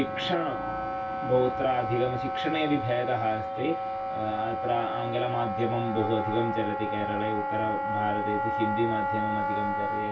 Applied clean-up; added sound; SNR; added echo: none; Wind instrument, woodwind instrument; 1 dB; reverberation time 0.2 s.